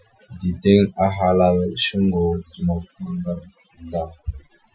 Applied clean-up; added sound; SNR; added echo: classical method Wiener filter.